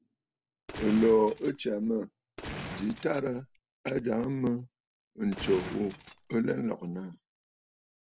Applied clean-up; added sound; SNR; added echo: none; Gunshot, gunfire; 11 dB; none.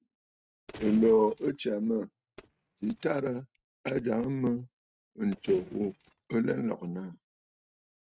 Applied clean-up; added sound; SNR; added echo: neural mask model RNNoise.